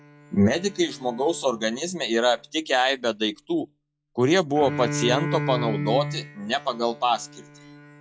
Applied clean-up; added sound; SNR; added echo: classical method log-MMSE.